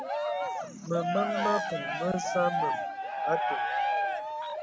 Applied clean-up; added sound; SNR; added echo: none; Cheering; -3 dB; none.